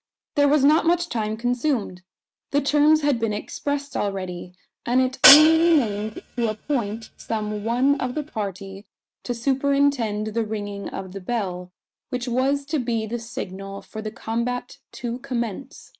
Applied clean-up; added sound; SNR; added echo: neural mask model RNNoise.